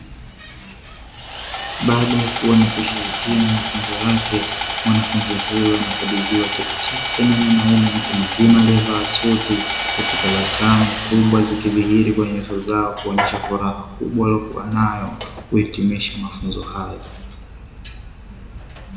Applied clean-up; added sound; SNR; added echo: none; Sawing; 6 dB; reverberation time 0.8 s.